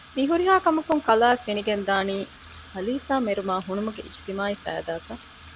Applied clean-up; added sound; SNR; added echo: none; Sink (filling or washing) / Water tap, faucet; 19 dB; none.